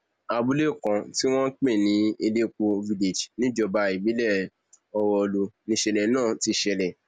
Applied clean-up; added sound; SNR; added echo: none; none; none; none.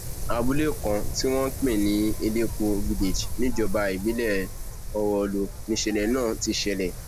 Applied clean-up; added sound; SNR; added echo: none; Wind; 3 dB; none.